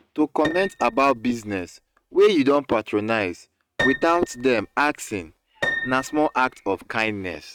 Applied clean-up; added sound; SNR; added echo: neural mask model RNNoise.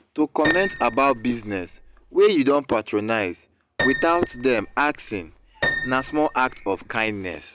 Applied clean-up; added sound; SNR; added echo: none; Piano; 8 dB; none.